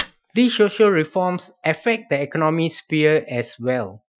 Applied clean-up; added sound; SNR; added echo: classical method Wiener filter.